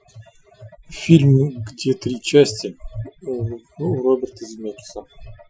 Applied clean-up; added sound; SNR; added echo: classical method Wiener filter.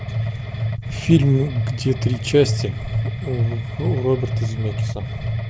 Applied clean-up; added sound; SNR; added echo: none; Mechanisms; 2 dB; none.